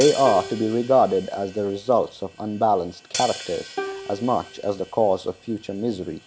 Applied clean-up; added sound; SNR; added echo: none; Plucked string instrument + Hi-hat; 13 dB; none.